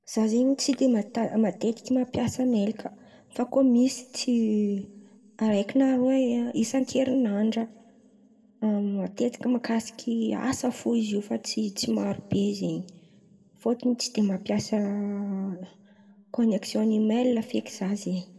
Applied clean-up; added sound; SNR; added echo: none; none; none; reverberation time 0.9 s.